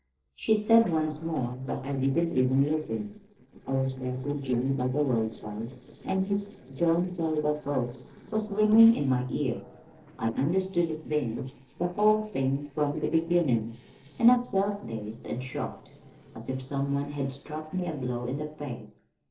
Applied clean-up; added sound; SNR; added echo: neural separator model SepFormer DNS4.